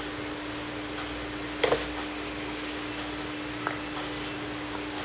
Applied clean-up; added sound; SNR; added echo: none; Ringtone; 20 dB; none.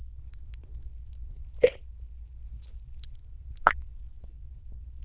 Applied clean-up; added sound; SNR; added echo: neural diffusion model UNIVERSE++.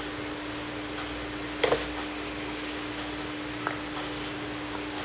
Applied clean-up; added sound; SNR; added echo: none; none; none; none.